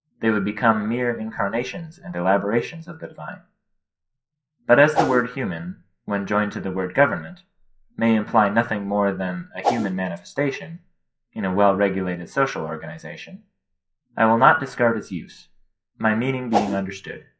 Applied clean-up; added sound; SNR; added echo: classical method WPE with log-MMSE.